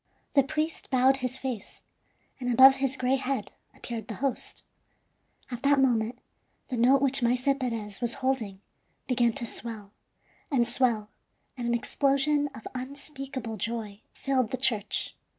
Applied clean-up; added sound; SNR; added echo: none; none; none; none.